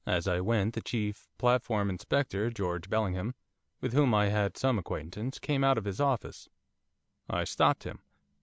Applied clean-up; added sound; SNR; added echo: none; none; none; none.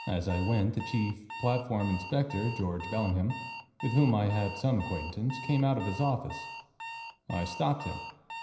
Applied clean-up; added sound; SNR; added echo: none; Alarm; 12 dB; reverberation time 0.9 s.